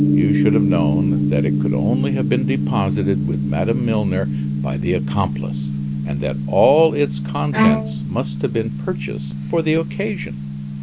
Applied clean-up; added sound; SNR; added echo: none; Bowed string instrument + Gong; -2 dB; none.